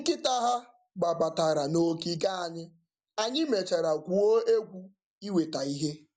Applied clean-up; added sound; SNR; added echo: none; none; none; none.